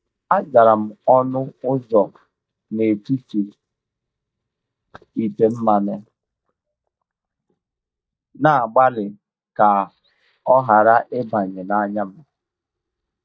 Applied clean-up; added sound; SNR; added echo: neural mask model DeepFilterNet 3.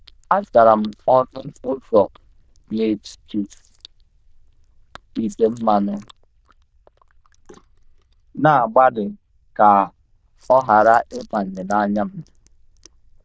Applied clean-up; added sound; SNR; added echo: neural diffusion model UNIVERSE++.